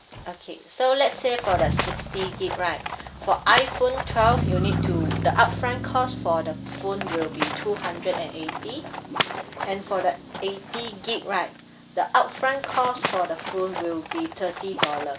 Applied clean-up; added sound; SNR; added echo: none; Livestock, farm animals, working animals + Motor vehicle (road); 4 dB; none.